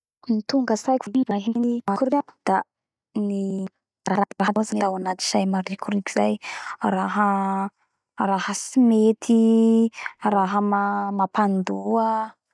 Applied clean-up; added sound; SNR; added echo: neural mask model DeepFilterNet 3.